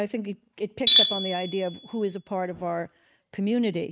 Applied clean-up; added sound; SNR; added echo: neural mask model RNNoise.